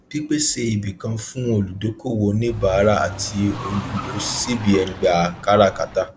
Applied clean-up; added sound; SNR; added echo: none; Car; 12 dB; none.